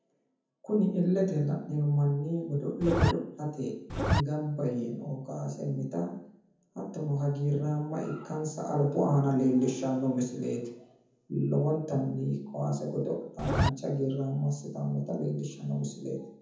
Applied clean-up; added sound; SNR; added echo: none; Zipper (clothing); -4 dB; reverberation time 0.7 s.